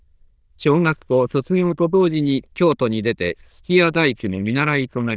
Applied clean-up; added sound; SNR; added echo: neural diffusion model UNIVERSE++.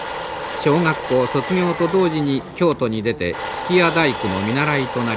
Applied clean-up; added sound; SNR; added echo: none; Domestic sounds, home sounds; 8 dB; none.